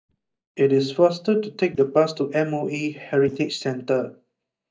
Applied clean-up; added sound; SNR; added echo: neural mask model DeepFilterNet 3.